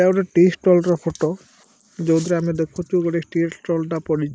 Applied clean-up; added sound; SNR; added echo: neural mask model Resemble Enhance denoiser.